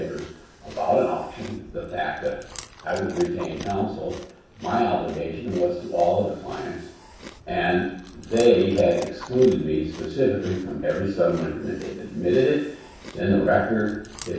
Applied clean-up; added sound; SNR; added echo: none; Chewing, mastication; 19 dB; reverberation time 0.7 s.